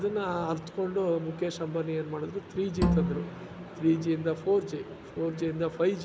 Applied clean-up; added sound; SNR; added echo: none; Bowed string instrument; 0 dB; none.